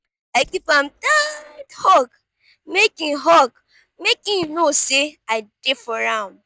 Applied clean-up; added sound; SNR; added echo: neural mask model DeepFilterNet 3.